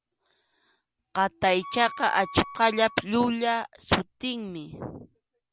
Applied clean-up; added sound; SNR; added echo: none; Wind instrument, woodwind instrument; 15 dB; none.